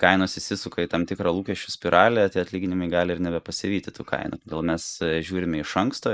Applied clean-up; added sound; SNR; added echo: neural mask model Resemble Enhance denoiser.